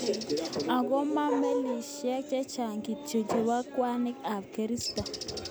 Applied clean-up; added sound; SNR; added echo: none; Bird; 16 dB; none.